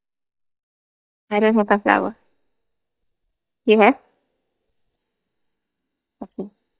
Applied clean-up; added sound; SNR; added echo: neural mask model DeepFilterNet 3.